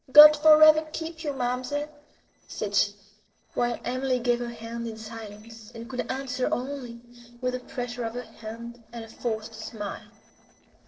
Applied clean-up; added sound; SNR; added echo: neural separator model SepFormer DNS4.